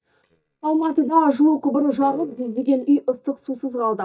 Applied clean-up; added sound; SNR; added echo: neural mask model DeepFilterNet 3.